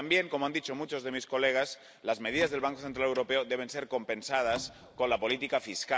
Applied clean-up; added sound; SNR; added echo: none; Door; 17 dB; none.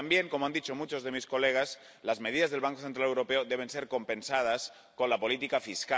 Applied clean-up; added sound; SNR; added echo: none; none; none; none.